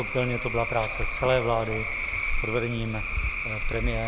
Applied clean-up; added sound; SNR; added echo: none; Cricket / Frog; 0 dB; none.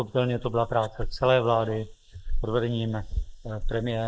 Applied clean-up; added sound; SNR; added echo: neural mask model Resemble Enhance denoiser.